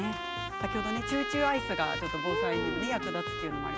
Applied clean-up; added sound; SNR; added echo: none; Trumpet; 3 dB; none.